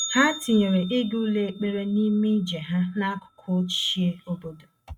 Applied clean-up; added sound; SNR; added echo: neural mask model RNNoise.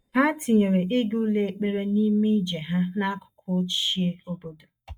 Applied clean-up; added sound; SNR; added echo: neural mask model DeepFilterNet 3.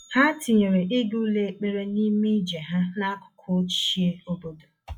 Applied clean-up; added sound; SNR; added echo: classical method log-MMSE.